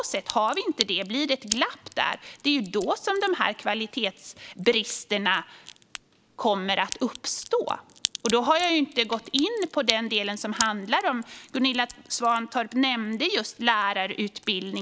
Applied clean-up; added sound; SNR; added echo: none; Crack; 13 dB; none.